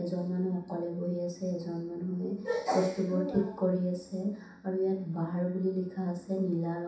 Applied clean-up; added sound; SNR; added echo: none; none; none; reverberation time 0.7 s.